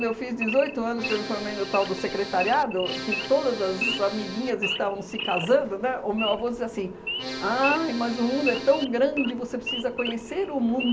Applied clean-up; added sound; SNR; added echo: none; Idling / Wild animals + Accordion; 7 dB; none.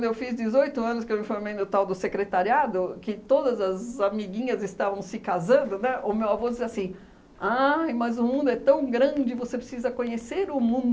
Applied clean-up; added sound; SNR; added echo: none; none; none; none.